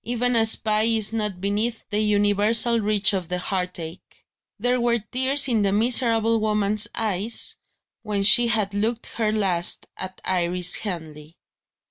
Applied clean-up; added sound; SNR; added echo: none; none; none; none.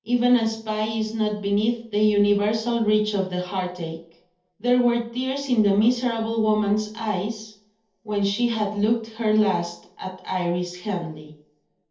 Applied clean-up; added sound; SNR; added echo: none; none; none; reverberation time 0.5 s.